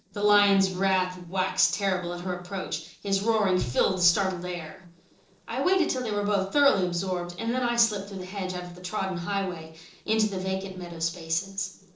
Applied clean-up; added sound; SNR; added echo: neural separator model SepFormer DNS4.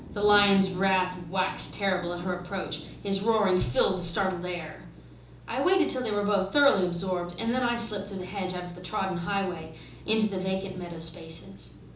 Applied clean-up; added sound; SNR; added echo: none; Thunder / Rain; 19 dB; reverberation time 0.6 s.